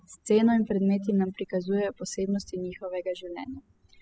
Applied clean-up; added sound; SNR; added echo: classical method spectral subtraction.